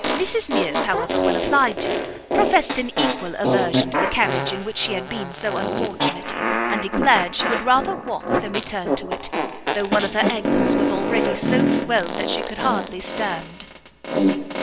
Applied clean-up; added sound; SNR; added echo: none; Fart; -2 dB; none.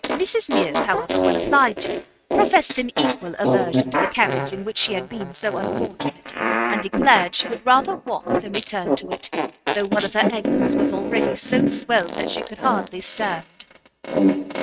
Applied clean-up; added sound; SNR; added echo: neural mask model RNNoise.